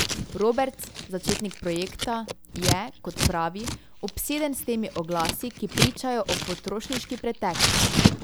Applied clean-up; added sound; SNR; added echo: none; Scissors; -1 dB; none.